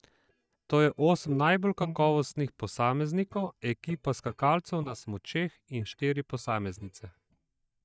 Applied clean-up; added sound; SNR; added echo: neural mask model DeepFilterNet 3.